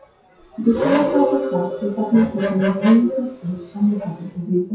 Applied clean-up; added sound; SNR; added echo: classical method WPE with log-MMSE.